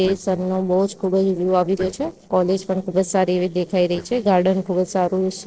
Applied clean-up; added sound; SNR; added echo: neural separator model SepFormer DNS4.